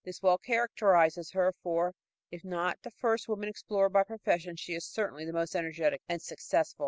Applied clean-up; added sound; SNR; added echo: none; none; none; none.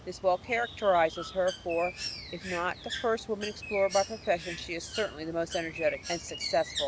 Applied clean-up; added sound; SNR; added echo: none; Bird; 10 dB; none.